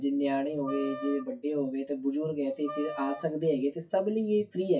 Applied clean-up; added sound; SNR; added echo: classical method WPE with log-MMSE.